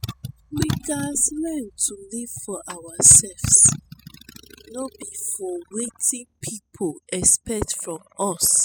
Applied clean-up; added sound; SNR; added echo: classical method spectral subtraction.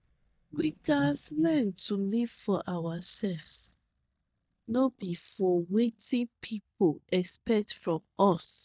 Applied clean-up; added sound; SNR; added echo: neural mask model DeepFilterNet 3.